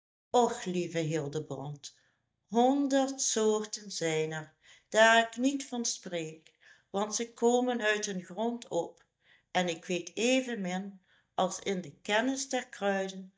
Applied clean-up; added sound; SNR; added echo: neural mask model DeepFilterNet 3.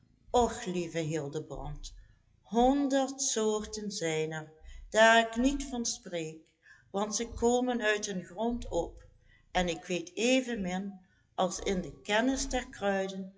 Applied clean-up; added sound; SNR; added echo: classical method WPE with log-MMSE.